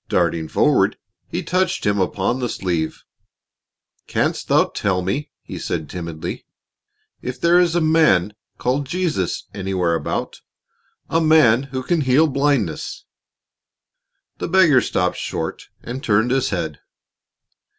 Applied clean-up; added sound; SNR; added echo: none; none; none; none.